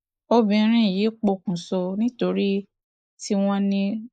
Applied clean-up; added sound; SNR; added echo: neural mask model Resemble Enhance denoiser.